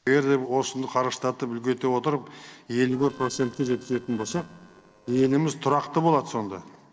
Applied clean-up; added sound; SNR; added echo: neural separator model SepFormer DNS4.